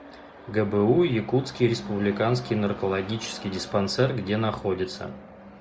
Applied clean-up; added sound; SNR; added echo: none; none; none; none.